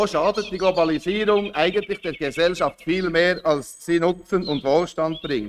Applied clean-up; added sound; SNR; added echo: neural mask model RNNoise.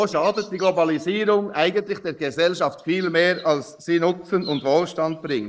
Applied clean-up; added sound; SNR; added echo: neural mask model Resemble Enhance denoiser.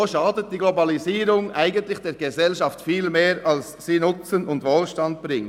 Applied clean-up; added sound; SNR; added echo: none; none; none; none.